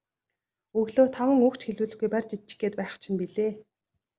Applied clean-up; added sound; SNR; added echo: none; none; none; none.